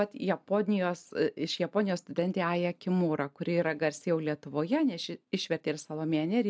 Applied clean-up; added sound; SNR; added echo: none; none; none; none.